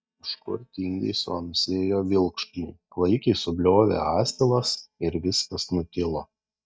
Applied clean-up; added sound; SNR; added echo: neural mask model DeepFilterNet 3.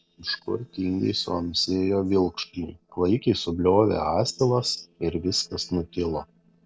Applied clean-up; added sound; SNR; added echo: neural separator model SepFormer DNS4.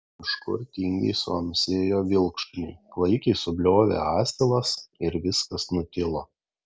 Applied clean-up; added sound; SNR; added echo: none; none; none; none.